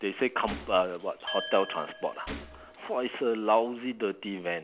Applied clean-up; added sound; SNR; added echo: none; Glass + Gunshot, gunfire; 13 dB; none.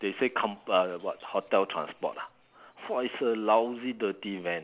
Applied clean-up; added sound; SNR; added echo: none; none; none; none.